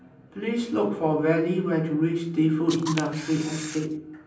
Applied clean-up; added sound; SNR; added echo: none; Camera; 12 dB; reverberation time 0.6 s.